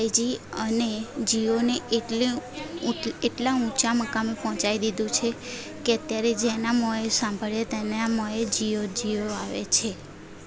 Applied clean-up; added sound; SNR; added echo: none; none; none; none.